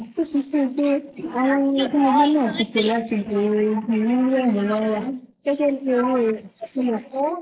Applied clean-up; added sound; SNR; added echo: neural mask model Resemble Enhance denoiser.